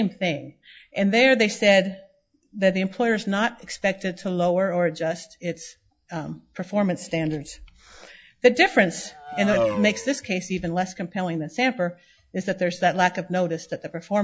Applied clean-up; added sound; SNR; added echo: classical method log-MMSE.